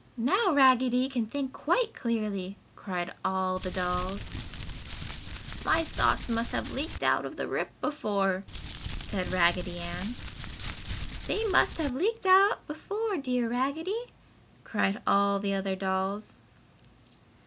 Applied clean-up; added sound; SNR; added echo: none; Crumpling, crinkling; 7 dB; none.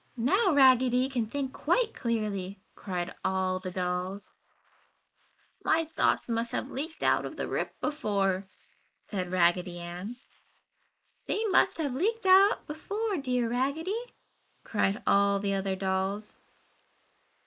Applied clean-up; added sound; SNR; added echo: neural mask model Resemble Enhance denoiser.